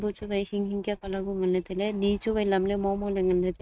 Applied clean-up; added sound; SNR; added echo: neural mask model RNNoise.